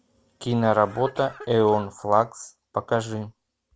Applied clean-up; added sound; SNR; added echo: none; Cough; 19 dB; none.